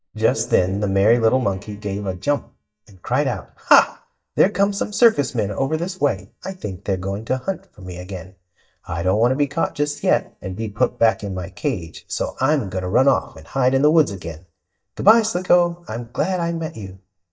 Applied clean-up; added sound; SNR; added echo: neural mask model DeepFilterNet 3.